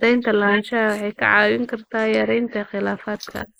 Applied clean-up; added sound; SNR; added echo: neural mask model Resemble Enhance denoiser.